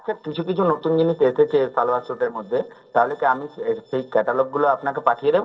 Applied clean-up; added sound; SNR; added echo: neural separator model SepFormer DNS4.